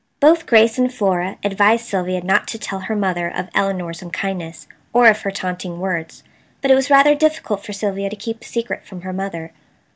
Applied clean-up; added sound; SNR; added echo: none; none; none; none.